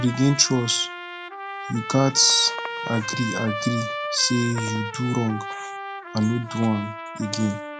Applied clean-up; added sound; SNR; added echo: none; Trumpet; 8 dB; none.